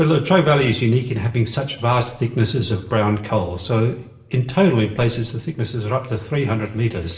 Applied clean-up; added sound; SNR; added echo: none; none; none; reverberation time 1.0 s.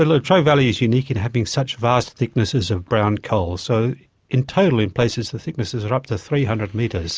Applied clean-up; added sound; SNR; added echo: none; none; none; none.